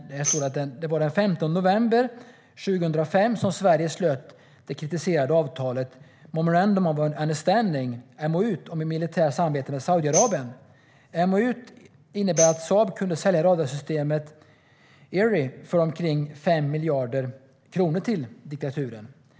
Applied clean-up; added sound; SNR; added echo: none; Tambourine; 9 dB; none.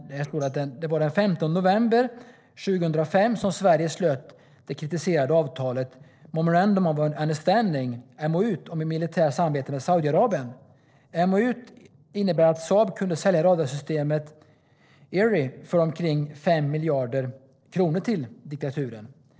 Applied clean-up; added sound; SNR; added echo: neural separator model SepFormer DNS4.